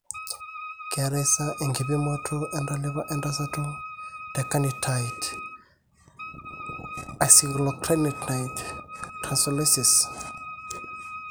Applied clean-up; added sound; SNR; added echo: none; Wind instrument, woodwind instrument; 11 dB; none.